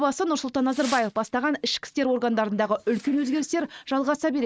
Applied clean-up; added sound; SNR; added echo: neural mask model RNNoise.